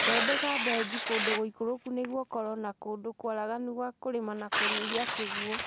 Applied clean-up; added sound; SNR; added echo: none; Tearing; 0 dB; none.